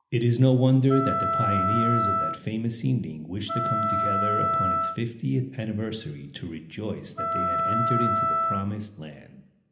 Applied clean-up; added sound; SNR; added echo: none; Wind instrument, woodwind instrument; 0 dB; reverberation time 0.8 s.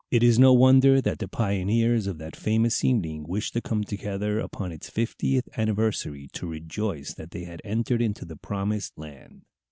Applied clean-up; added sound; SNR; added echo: none; none; none; none.